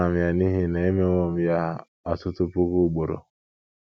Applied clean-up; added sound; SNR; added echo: none; none; none; none.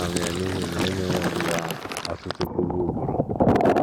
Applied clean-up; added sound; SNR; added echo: none; Fill (with liquid); -5 dB; none.